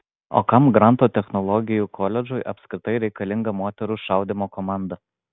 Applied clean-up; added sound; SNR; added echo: none; none; none; none.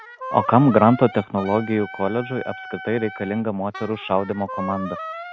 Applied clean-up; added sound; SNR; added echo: none; Wind instrument, woodwind instrument; 13 dB; none.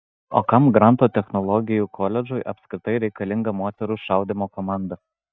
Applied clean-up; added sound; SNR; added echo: neural mask model DeepFilterNet 3.